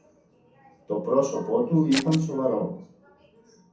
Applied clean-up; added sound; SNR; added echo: none; Scissors; 6 dB; reverberation time 0.6 s.